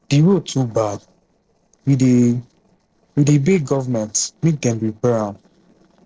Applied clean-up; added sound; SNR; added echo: neural separator model SepFormer DNS4.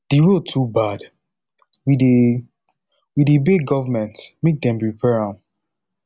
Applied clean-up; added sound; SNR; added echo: none; none; none; none.